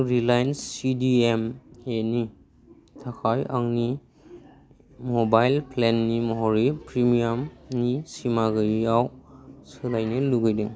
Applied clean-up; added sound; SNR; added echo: none; none; none; none.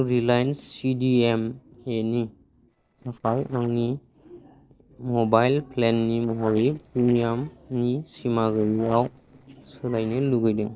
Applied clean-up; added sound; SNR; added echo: neural separator model SepFormer DNS4.